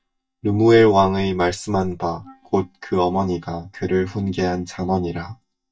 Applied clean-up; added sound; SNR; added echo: neural mask model DeepFilterNet 3.